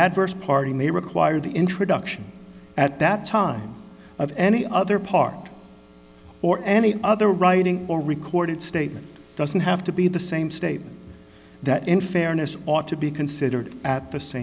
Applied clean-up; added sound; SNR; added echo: none; none; none; none.